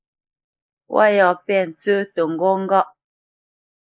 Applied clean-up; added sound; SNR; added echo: neural mask model Resemble Enhance denoiser.